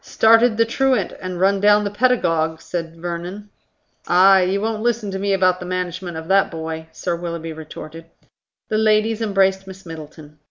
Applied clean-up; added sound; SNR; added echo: none; none; none; none.